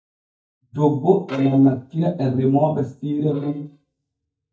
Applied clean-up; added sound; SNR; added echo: neural mask model DeepFilterNet 3.